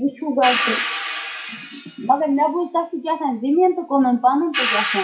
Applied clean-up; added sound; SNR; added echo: classical method WPE with log-MMSE.